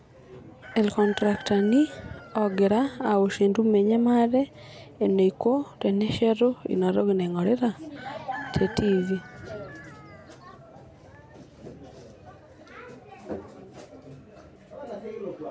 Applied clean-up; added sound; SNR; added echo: none; Chicken, rooster; 17 dB; none.